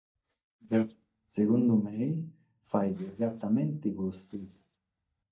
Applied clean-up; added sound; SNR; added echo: neural mask model DeepFilterNet 3.